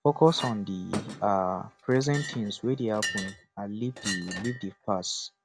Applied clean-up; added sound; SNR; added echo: none; Chink, clink; 11 dB; none.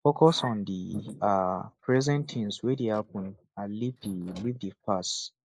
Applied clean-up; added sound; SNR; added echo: neural mask model Resemble Enhance denoiser.